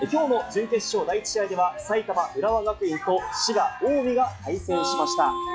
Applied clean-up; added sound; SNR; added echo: classical method log-MMSE.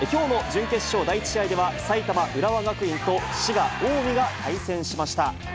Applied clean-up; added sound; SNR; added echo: none; none; none; none.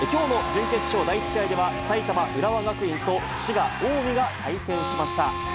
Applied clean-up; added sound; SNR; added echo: none; Harmonica; 7 dB; none.